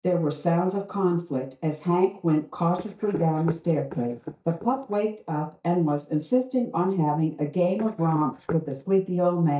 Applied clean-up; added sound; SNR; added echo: neural mask model DeepFilterNet 3.